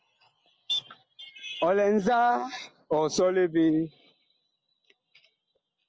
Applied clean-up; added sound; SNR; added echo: none; none; none; none.